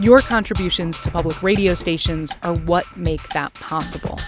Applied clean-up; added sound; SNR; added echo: none; Percussion; 9 dB; none.